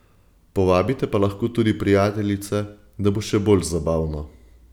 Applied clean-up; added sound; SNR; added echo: none; none; none; none.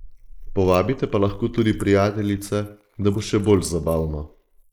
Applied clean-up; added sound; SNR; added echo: neural mask model Resemble Enhance denoiser.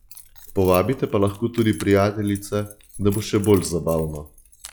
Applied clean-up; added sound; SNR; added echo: classical method log-MMSE.